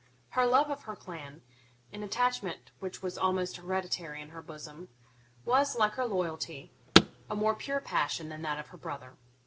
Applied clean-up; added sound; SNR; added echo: none; Car; -1 dB; none.